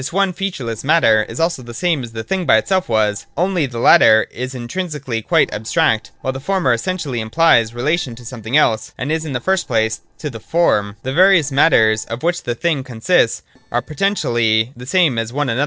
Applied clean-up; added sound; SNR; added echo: neural separator model SepFormer DNS4.